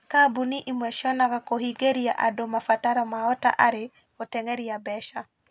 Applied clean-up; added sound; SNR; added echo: none; none; none; none.